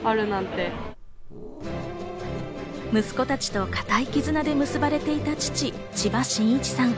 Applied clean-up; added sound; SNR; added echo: none; Growling; 11 dB; none.